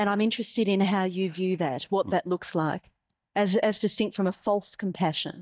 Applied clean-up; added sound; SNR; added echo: neural mask model DeepFilterNet 3.